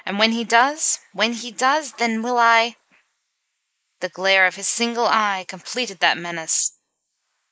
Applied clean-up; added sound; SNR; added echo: neural mask model Resemble Enhance denoiser.